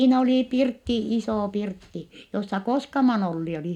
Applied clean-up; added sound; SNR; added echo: none; none; none; none.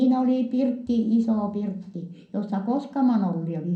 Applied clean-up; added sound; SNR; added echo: none; none; none; reverberation time 0.6 s.